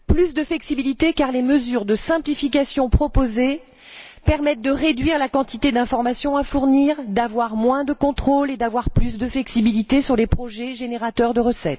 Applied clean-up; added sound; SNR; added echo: none; none; none; none.